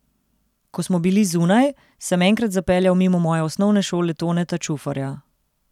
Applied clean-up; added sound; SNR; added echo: none; none; none; none.